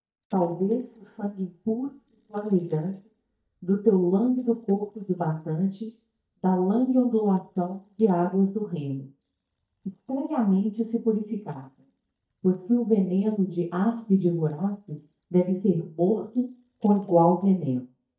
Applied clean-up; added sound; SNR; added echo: neural mask model DeepFilterNet 3.